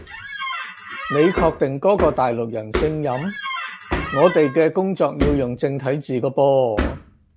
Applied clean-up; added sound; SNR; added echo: none; Hammer + Squeak; 8 dB; none.